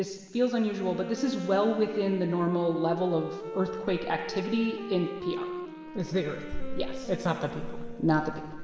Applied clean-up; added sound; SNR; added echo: none; Wind instrument, woodwind instrument; 10 dB; reverberation time 2.8 s.